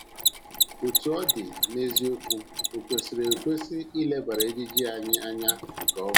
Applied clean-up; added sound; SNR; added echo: none; Mechanisms; -2 dB; none.